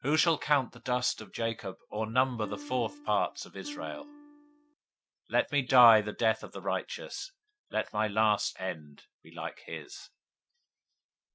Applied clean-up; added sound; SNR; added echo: neural mask model RNNoise.